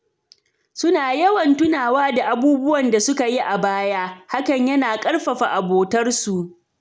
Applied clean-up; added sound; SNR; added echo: none; none; none; none.